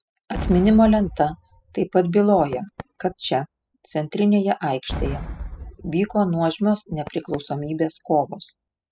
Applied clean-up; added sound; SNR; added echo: classical method spectral subtraction.